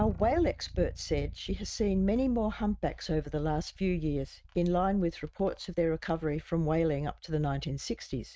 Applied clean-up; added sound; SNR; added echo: neural mask model RNNoise.